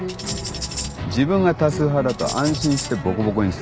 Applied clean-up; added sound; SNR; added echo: none; Tambourine; 12 dB; none.